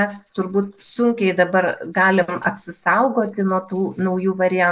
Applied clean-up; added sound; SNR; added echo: neural mask model Resemble Enhance denoiser.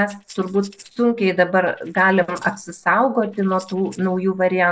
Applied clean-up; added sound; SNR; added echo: neural separator model SepFormer DNS4.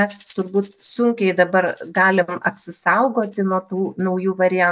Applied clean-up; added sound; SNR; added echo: neural mask model DeepFilterNet 3.